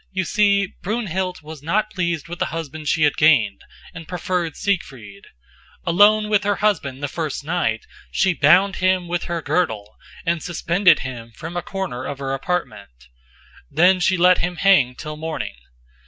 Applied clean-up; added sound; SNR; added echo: none; none; none; none.